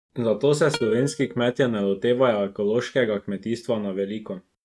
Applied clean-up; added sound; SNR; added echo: neural mask model RNNoise.